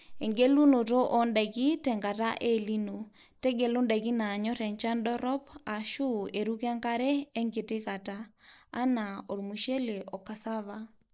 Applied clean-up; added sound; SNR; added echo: neural mask model Resemble Enhance denoiser.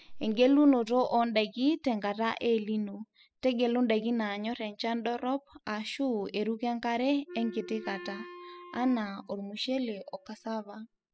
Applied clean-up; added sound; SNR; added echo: classical method spectral subtraction.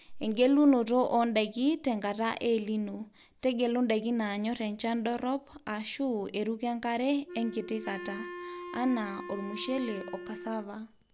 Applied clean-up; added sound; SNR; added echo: none; Wind instrument, woodwind instrument; 12 dB; none.